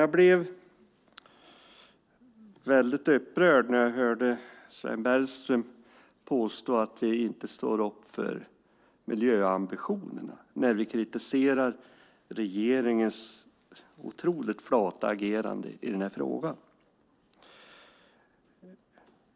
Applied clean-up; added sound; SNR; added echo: none; none; none; none.